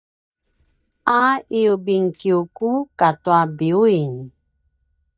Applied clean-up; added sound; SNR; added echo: neural mask model DeepFilterNet 3.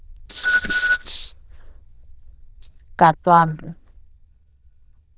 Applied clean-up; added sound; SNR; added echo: neural diffusion model UNIVERSE++.